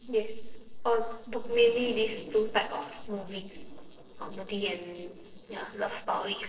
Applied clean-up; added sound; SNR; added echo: neural separator model SepFormer DNS4.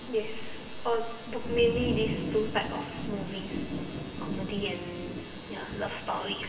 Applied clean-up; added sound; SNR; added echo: none; Thunder / Rain; 5 dB; reverberation time 2.3 s.